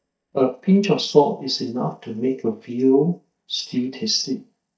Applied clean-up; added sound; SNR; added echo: neural mask model DeepFilterNet 3.